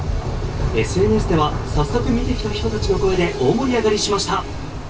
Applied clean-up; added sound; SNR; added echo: none; Traffic noise, roadway noise; 12 dB; reverberation time 0.2 s.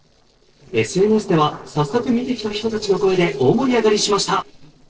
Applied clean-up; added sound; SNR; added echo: neural separator model SepFormer DNS4.